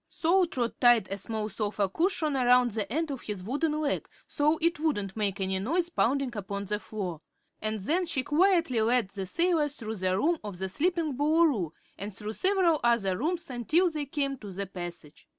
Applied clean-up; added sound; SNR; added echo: none; none; none; none.